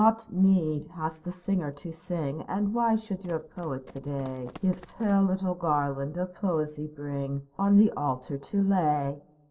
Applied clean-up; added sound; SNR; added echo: neural separator model SepFormer DNS4.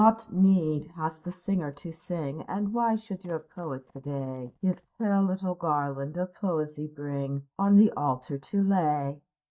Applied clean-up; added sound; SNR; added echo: neural mask model DeepFilterNet 3.